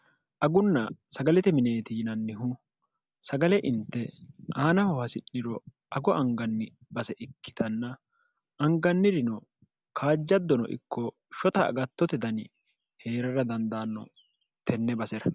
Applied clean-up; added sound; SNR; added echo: none; none; none; none.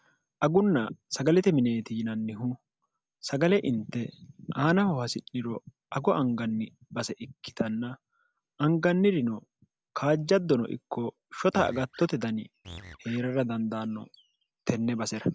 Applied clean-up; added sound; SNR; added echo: none; Animal; 19 dB; none.